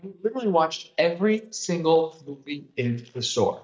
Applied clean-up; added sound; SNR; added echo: neural mask model DeepFilterNet 3.